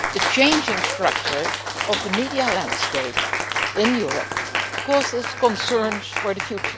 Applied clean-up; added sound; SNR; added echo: none; Cheering; 1 dB; none.